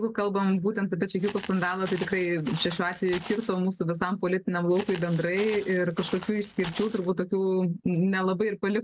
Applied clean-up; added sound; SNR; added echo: none; Walk, footsteps; 16 dB; none.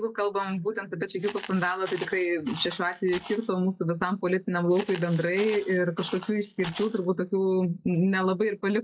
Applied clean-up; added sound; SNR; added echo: classical method log-MMSE.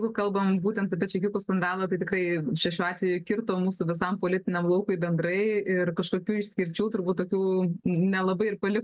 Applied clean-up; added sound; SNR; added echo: none; none; none; none.